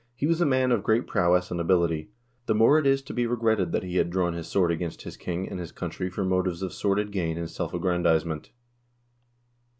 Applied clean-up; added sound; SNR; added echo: none; none; none; none.